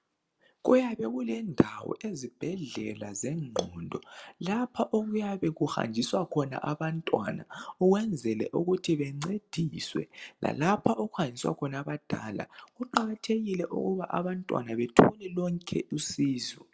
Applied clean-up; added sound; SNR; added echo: none; none; none; none.